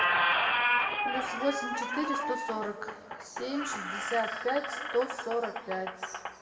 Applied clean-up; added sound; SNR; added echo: none; Squeak; -3 dB; reverberation time 1.6 s.